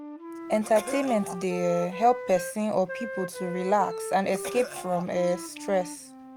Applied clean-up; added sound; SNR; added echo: none; Wind instrument, woodwind instrument + Cough; 10 dB; none.